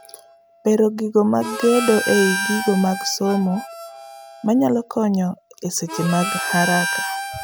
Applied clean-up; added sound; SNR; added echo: none; Harmonica; 7 dB; none.